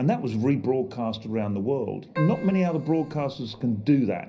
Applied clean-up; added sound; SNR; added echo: none; Keyboard (musical); 13 dB; reverberation time 0.4 s.